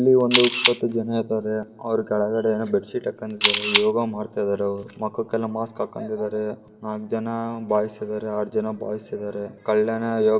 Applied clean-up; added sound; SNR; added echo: none; Camera; 0 dB; reverberation time 1.9 s.